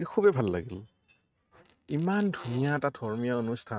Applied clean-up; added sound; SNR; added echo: neural mask model RNNoise.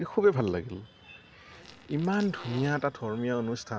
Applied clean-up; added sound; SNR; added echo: none; Fart; 17 dB; none.